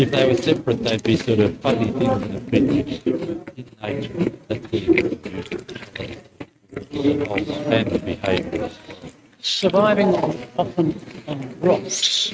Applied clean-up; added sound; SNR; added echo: neural mask model RNNoise.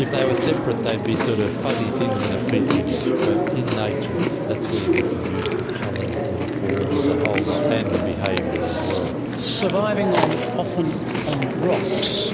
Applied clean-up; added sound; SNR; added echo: none; Chewing, mastication; -3 dB; none.